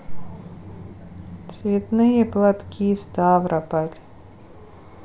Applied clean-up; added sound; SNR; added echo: none; none; none; none.